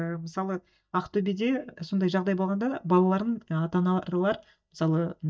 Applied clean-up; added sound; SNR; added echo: neural mask model DeepFilterNet 3.